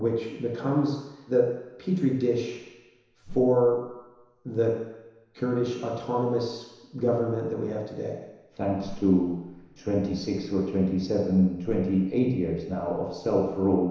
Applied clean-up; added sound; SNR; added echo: none; Whoosh, swoosh, swish; 19 dB; reverberation time 1.0 s.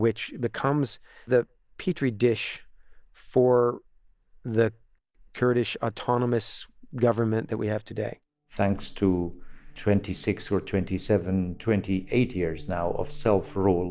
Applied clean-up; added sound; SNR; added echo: none; none; none; none.